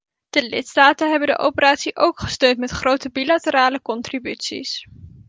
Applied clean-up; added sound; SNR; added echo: none; none; none; none.